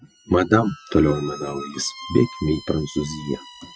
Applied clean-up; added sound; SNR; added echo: classical method log-MMSE.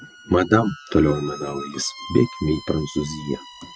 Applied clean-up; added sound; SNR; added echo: none; Squeak; 16 dB; none.